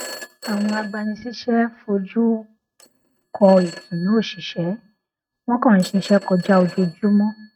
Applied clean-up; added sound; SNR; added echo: neural mask model RNNoise.